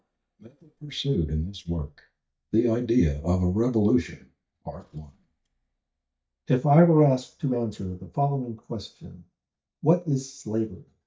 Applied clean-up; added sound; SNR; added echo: neural mask model DeepFilterNet 3.